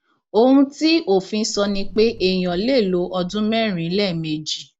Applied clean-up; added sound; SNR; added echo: none; Car; 15 dB; none.